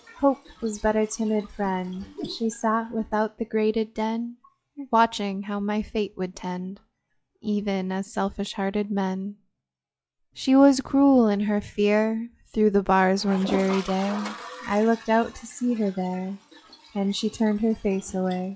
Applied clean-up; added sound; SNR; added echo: classical method log-MMSE.